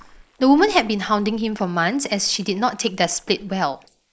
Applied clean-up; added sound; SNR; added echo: neural mask model Resemble Enhance denoiser.